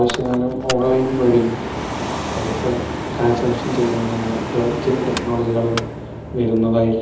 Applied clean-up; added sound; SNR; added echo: none; Mechanical fan; 7 dB; reverberation time 1.2 s.